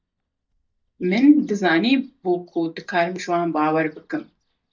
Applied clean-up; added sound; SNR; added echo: neural mask model DeepFilterNet 3.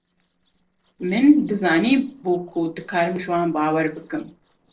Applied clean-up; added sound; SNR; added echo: neural separator model SepFormer DNS4.